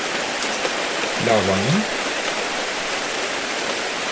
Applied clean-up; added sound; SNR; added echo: none; Rain; -4 dB; none.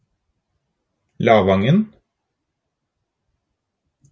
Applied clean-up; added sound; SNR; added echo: none; none; none; none.